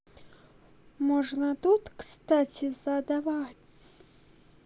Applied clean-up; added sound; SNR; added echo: none; none; none; none.